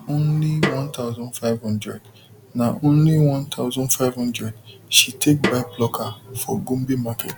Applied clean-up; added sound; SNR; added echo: none; Snare drum; 8 dB; none.